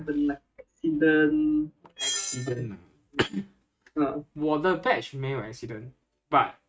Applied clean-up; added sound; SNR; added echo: neural mask model RNNoise.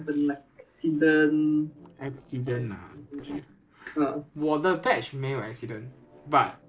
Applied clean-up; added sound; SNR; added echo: neural separator model SepFormer DNS4.